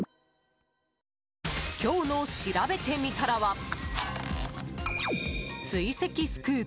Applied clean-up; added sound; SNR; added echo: none; Bicycle bell; 9 dB; none.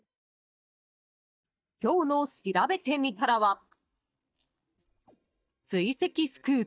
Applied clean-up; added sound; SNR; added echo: neural mask model DeepFilterNet 3.